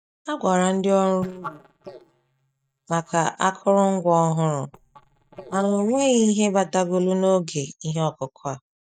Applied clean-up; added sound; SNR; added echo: neural mask model DeepFilterNet 3.